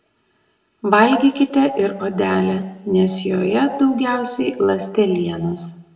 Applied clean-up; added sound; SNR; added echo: none; none; none; reverberation time 0.6 s.